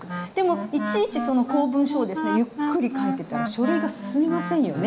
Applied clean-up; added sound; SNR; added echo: none; Wind instrument, woodwind instrument; 5 dB; none.